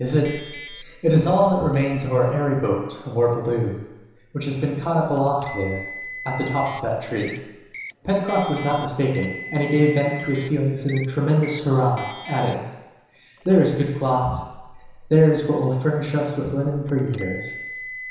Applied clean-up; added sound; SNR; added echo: none; Car; 17 dB; reverberation time 1.0 s.